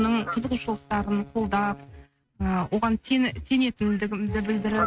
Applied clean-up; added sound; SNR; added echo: neural mask model RNNoise.